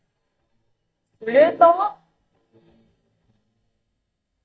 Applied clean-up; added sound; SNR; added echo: neural mask model DeepFilterNet 3.